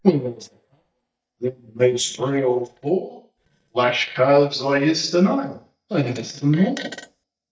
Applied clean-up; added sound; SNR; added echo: neural mask model DeepFilterNet 3.